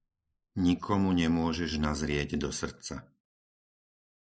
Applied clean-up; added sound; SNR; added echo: neural mask model Resemble Enhance denoiser.